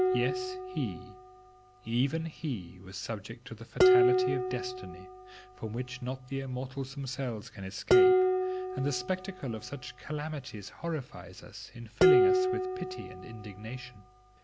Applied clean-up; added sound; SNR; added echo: none; Dishes, pots, and pans; -5 dB; none.